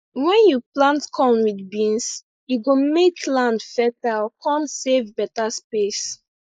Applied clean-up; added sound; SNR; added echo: neural mask model Resemble Enhance denoiser.